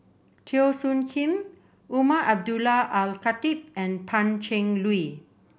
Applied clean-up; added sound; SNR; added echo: none; none; none; none.